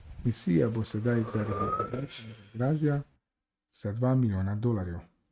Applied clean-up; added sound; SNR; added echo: neural mask model RNNoise.